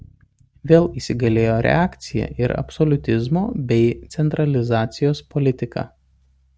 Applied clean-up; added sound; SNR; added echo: neural mask model RNNoise.